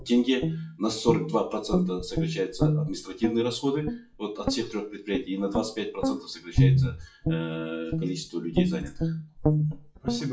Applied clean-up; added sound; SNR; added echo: classical method WPE with log-MMSE.